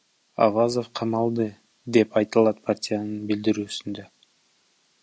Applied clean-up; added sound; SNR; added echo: none; none; none; none.